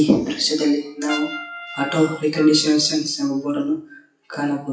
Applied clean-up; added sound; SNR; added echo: classical method WPE with log-MMSE.